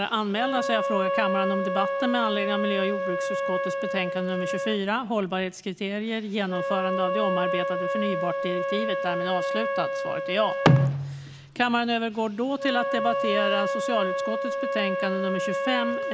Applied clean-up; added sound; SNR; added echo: none; Wind instrument, woodwind instrument; 1 dB; none.